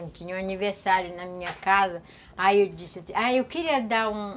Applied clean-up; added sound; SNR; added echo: none; none; none; none.